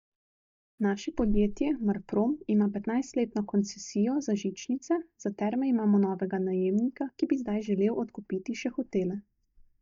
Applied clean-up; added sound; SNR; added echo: neural mask model DeepFilterNet 3.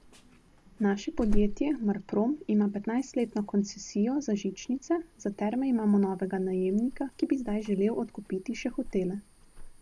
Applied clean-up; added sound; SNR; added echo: none; Alarm / Insect; 9 dB; none.